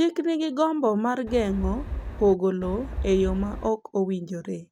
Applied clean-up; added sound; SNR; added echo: none; Wind; 7 dB; none.